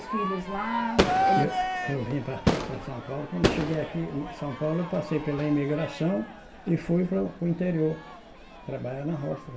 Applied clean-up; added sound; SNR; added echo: none; Crowd / Fireworks; 2 dB; reverberation time 0.2 s.